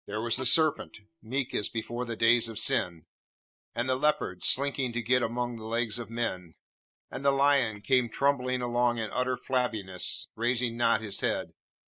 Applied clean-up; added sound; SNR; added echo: neural mask model DeepFilterNet 3.